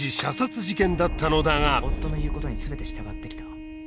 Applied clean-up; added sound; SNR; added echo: none; Trumpet; 14 dB; none.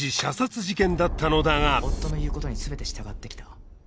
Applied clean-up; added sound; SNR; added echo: none; none; none; none.